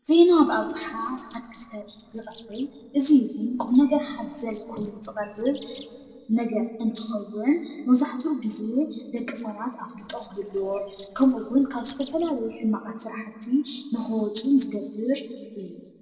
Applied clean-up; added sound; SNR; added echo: neural separator model SepFormer DNS4.